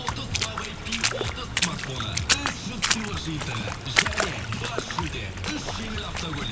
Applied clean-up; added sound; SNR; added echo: none; Water / Splash, splatter; -2 dB; reverberation time 1.0 s.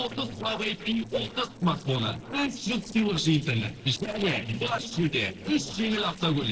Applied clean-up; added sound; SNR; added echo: neural separator model SepFormer DNS4.